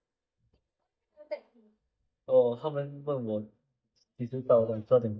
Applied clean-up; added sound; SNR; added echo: neural mask model DeepFilterNet 3.